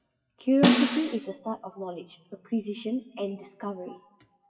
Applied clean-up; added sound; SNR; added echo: classical method WPE with log-MMSE.